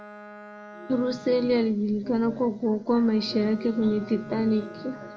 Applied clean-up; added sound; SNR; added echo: none; Bowed string instrument; 20 dB; reverberation time 0.4 s.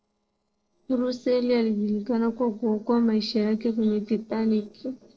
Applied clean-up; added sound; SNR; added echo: neural separator model SepFormer DNS4.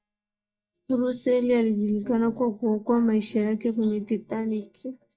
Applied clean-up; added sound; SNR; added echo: neural mask model DeepFilterNet 3.